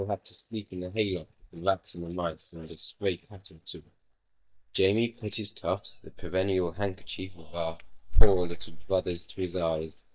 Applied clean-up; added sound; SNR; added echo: neural mask model DeepFilterNet 3.